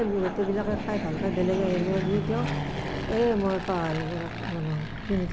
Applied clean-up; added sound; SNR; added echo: none; Fixed-wing aircraft, airplane; 5 dB; none.